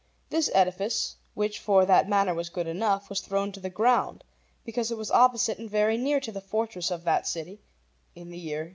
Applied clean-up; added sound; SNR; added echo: none; none; none; none.